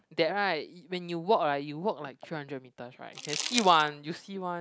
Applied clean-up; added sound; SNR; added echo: none; Crumpling, crinkling; 6 dB; none.